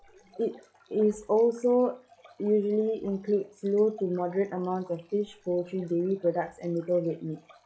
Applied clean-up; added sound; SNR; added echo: classical method log-MMSE.